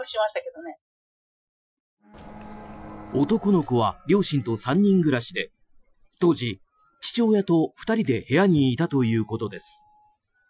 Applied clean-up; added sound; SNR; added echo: classical method Wiener filter.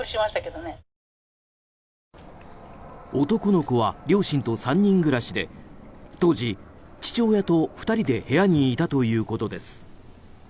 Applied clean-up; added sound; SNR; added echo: none; none; none; none.